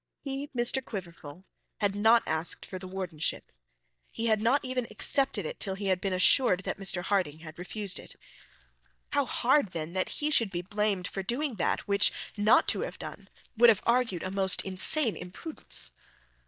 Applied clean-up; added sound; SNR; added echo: neural mask model DeepFilterNet 3.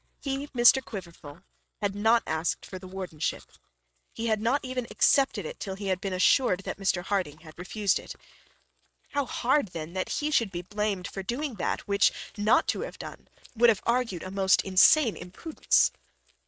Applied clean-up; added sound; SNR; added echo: neural mask model RNNoise.